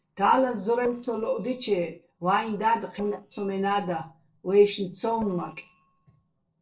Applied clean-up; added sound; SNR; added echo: neural separator model SepFormer DNS4.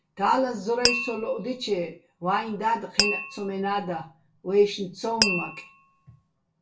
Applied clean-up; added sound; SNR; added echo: none; Glass; 2 dB; reverberation time 0.2 s.